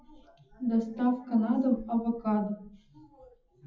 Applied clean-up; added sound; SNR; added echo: classical method WPE with log-MMSE.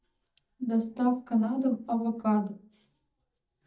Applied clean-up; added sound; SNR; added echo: neural mask model DeepFilterNet 3.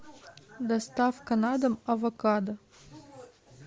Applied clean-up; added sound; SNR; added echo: none; none; none; none.